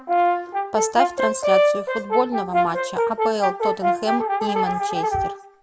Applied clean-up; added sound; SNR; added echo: none; Brass instrument; -5 dB; none.